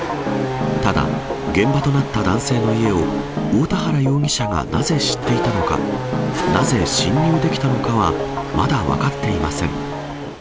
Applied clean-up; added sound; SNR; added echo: none; Race car, auto racing / Accelerating, revving, vroom; 6 dB; none.